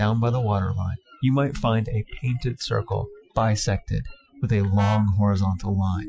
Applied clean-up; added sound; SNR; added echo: classical method Wiener filter.